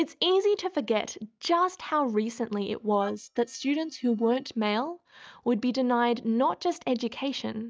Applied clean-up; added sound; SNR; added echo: neural mask model DeepFilterNet 3.